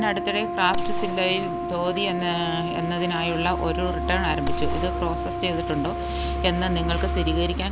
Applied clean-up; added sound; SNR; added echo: none; Brass instrument + Gunshot, gunfire; 3 dB; none.